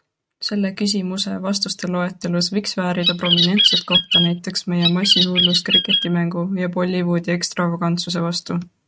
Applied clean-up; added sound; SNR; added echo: neural mask model RNNoise.